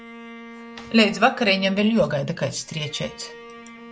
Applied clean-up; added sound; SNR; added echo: none; Bowed string instrument; 18 dB; none.